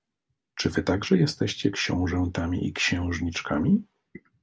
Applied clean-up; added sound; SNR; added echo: none; none; none; none.